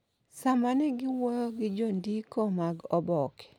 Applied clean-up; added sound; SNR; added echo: none; none; none; none.